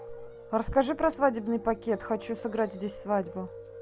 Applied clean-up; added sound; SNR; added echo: none; Piano; 15 dB; none.